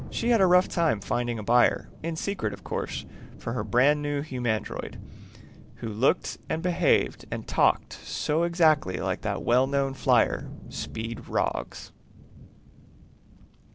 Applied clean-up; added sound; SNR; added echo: none; Thunder; 16 dB; none.